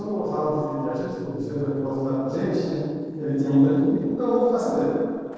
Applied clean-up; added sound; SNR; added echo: neural separator model SepFormer DNS4.